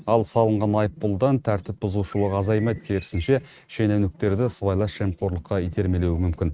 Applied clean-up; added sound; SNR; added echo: neural mask model RNNoise.